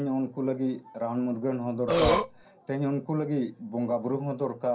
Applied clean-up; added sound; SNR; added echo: none; Burping, eructation; -5 dB; reverberation time 0.3 s.